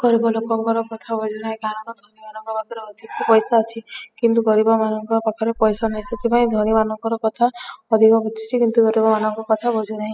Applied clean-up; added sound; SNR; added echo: classical method spectral subtraction.